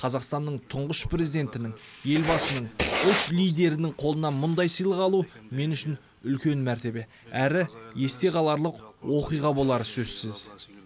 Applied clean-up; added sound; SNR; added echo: none; Writing; 2 dB; none.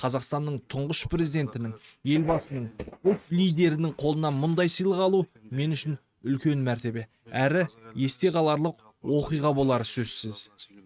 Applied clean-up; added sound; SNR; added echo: neural mask model RNNoise.